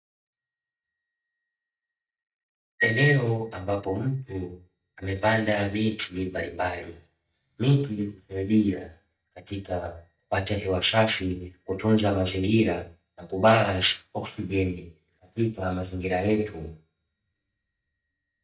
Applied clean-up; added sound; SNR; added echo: neural mask model DeepFilterNet 3.